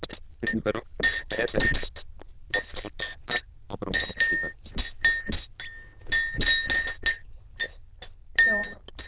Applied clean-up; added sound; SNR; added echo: neural diffusion model UNIVERSE++.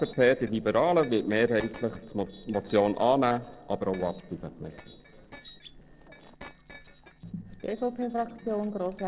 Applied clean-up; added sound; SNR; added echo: neural separator model SepFormer DNS4.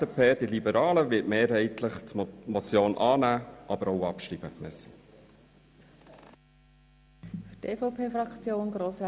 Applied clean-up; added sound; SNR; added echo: none; none; none; none.